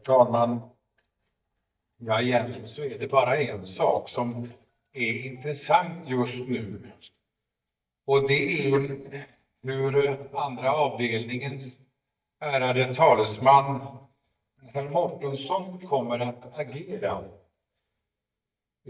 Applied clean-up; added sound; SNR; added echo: neural mask model DeepFilterNet 3.